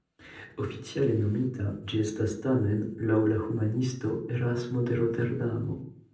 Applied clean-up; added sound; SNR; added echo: none; none; none; reverberation time 0.6 s.